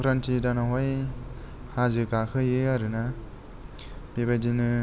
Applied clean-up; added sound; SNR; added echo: none; none; none; none.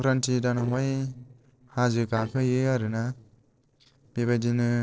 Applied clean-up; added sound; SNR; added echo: neural separator model SepFormer DNS4.